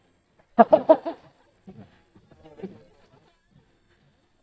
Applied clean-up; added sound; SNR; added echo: neural mask model DeepFilterNet 3.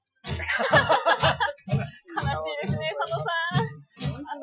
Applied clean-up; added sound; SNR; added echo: classical method Wiener filter.